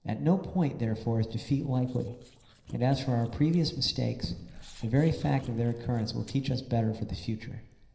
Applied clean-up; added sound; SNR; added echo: neural separator model SepFormer DNS4.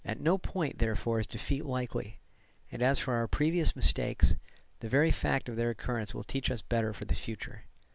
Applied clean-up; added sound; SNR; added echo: none; none; none; none.